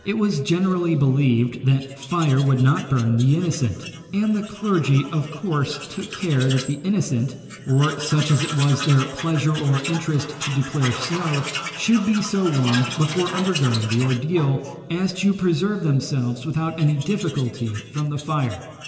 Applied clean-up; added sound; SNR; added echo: none; Tools; 13 dB; reverberation time 1.9 s.